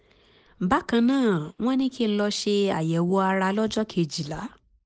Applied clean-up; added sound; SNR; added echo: neural mask model Resemble Enhance denoiser.